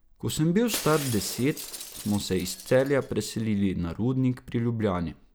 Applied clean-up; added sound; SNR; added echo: none; Shatter; 14 dB; none.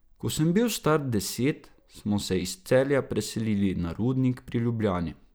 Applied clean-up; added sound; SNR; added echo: none; none; none; none.